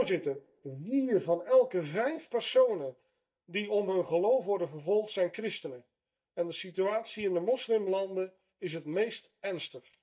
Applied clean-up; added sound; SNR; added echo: neural mask model DeepFilterNet 3.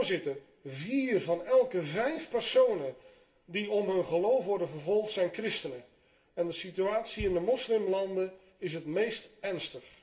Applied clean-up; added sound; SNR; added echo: none; Bass drum; 19 dB; reverberation time 0.4 s.